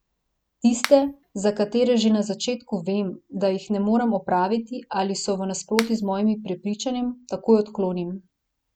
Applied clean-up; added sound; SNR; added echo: none; Finger snapping; 12 dB; none.